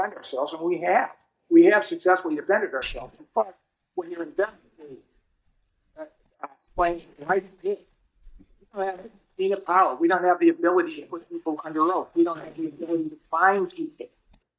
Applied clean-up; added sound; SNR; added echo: neural mask model DeepFilterNet 3.